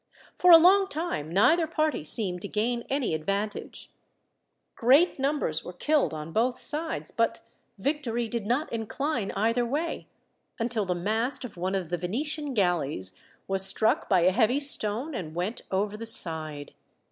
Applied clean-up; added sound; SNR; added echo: none; none; none; none.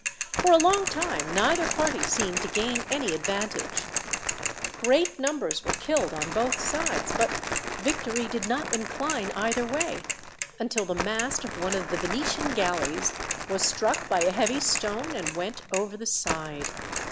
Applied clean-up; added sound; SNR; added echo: none; Crumpling, crinkling + Mechanisms / Bicycle; 3 dB; none.